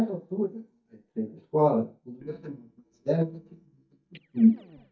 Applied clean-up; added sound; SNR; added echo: neural mask model DeepFilterNet 3.